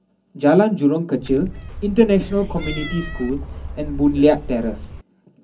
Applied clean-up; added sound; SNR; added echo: none; Cat; 10 dB; reverberation time 0.4 s.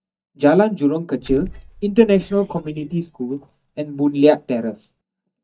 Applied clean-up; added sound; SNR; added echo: neural mask model DeepFilterNet 3.